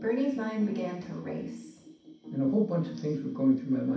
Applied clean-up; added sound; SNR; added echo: none; none; none; reverberation time 0.6 s.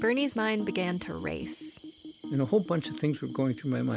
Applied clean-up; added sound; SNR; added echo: none; none; none; none.